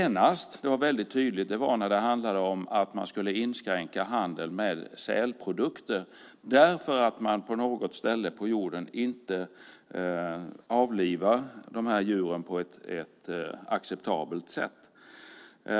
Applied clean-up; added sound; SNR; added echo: none; none; none; none.